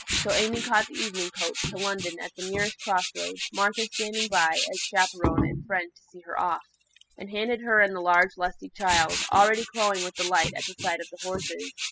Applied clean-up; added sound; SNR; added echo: classical method spectral subtraction.